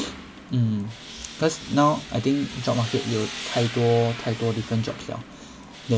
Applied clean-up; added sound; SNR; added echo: none; Tools; 12 dB; none.